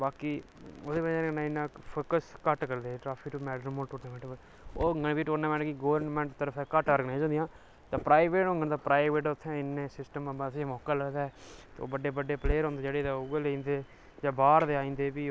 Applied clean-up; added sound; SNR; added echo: none; none; none; none.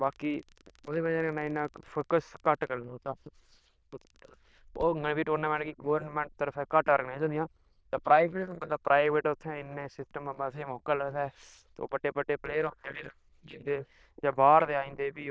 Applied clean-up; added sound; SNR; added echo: neural diffusion model UNIVERSE++.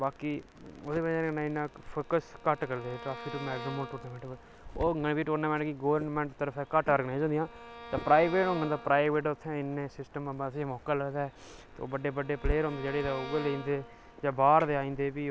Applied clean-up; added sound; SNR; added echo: none; Bowed string instrument; 17 dB; none.